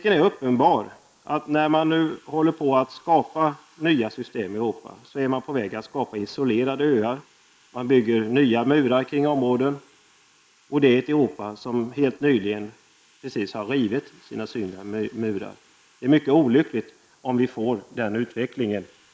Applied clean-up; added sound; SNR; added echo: neural mask model Resemble Enhance denoiser.